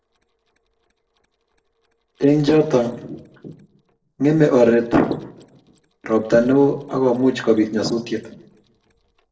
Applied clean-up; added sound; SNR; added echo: neural separator model SepFormer DNS4.